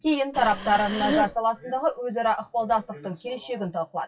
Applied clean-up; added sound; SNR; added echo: classical method WPE with log-MMSE.